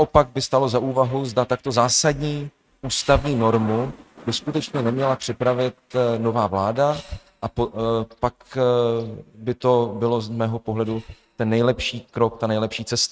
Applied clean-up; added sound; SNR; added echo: neural mask model RNNoise.